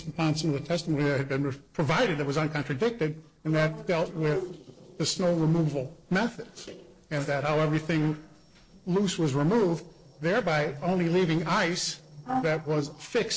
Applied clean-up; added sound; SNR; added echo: neural separator model SepFormer DNS4.